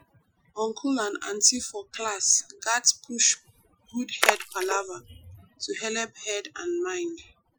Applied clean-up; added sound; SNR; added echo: classical method Wiener filter.